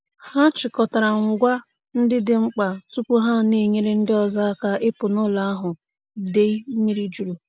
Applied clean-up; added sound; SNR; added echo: none; none; none; none.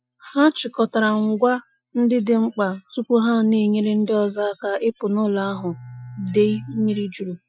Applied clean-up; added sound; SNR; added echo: classical method Wiener filter.